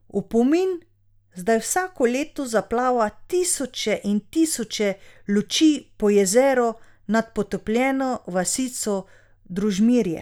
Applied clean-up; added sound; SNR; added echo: none; none; none; none.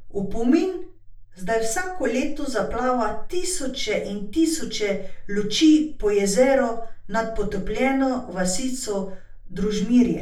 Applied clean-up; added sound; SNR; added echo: none; none; none; reverberation time 0.3 s.